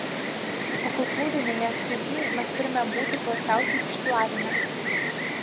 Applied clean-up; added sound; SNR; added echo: none; Insect; -3 dB; none.